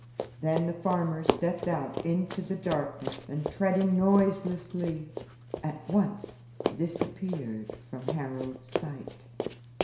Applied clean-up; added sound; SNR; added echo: none; Run; 7 dB; reverberation time 0.7 s.